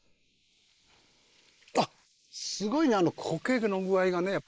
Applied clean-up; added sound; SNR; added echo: neural mask model Resemble Enhance denoiser.